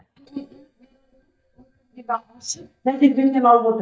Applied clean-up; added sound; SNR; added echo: neural mask model DeepFilterNet 3.